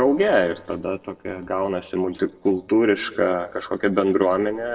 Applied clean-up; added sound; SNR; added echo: neural separator model SepFormer DNS4.